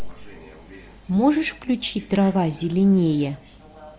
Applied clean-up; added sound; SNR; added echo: none; none; none; none.